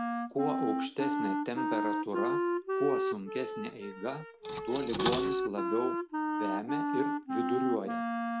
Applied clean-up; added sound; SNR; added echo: none; Cutlery, silverware + Wind instrument, woodwind instrument; -3 dB; none.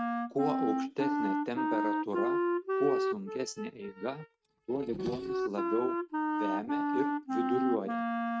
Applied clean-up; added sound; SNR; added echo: neural mask model RNNoise.